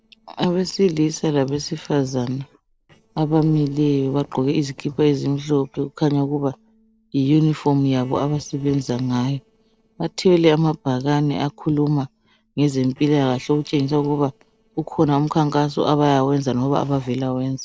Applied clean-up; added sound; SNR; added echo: neural separator model SepFormer DNS4.